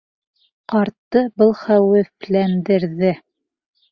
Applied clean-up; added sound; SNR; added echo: none; none; none; none.